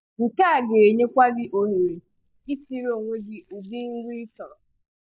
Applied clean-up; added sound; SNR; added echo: neural mask model DeepFilterNet 3.